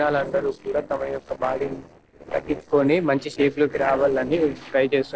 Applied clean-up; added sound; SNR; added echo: neural separator model SepFormer DNS4.